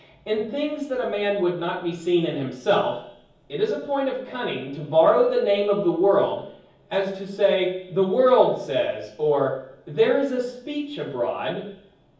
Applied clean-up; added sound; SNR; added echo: none; none; none; reverberation time 0.7 s.